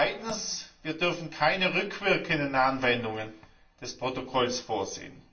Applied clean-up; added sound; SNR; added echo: none; none; none; reverberation time 0.3 s.